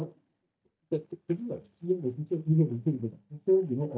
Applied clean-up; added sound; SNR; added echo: neural mask model DeepFilterNet 3.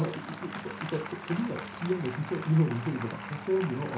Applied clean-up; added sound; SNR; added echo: none; Applause; 11 dB; reverberation time 0.3 s.